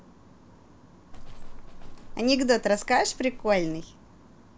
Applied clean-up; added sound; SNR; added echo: none; Livestock, farm animals, working animals; 9 dB; none.